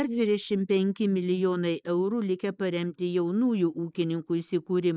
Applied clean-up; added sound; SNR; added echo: neural mask model Resemble Enhance denoiser.